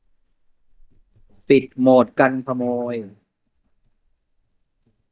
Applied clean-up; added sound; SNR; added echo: neural mask model DeepFilterNet 3.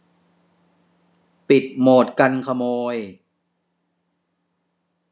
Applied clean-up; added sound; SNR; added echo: none; none; none; none.